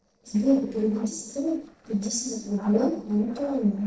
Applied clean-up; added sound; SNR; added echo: neural separator model SepFormer DNS4.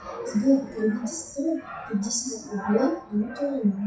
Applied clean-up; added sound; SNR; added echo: classical method WPE with log-MMSE.